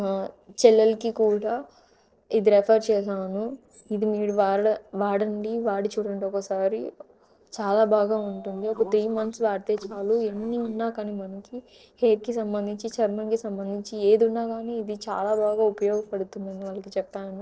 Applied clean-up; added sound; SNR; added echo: neural separator model SepFormer DNS4.